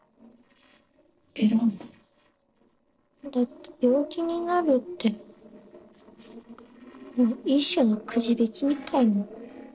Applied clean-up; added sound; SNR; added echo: neural separator model SepFormer DNS4.